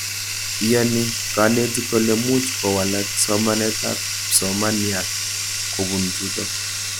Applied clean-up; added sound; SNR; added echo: none; Bathtub (filling or washing); 3 dB; none.